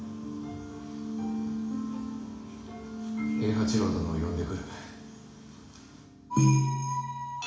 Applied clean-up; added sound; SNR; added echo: none; none; none; reverberation time 0.7 s.